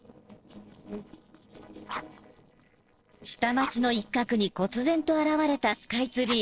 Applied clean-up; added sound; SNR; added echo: neural separator model SepFormer DNS4.